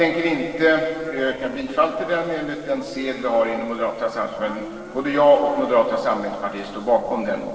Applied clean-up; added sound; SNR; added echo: neural separator model SepFormer DNS4.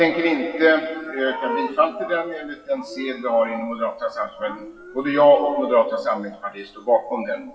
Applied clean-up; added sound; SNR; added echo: classical method WPE with log-MMSE.